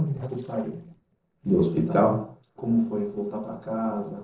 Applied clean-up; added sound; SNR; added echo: neural separator model SepFormer DNS4.